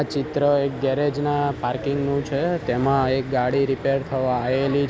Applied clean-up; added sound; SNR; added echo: none; none; none; none.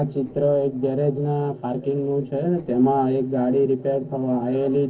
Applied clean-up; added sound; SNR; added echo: neural separator model SepFormer DNS4.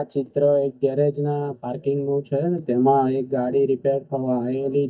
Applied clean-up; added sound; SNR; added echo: neural mask model DeepFilterNet 3.